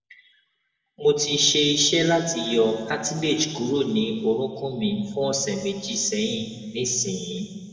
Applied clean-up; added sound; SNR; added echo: none; none; none; reverberation time 2.0 s.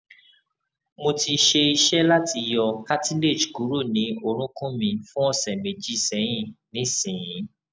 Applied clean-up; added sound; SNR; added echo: none; none; none; none.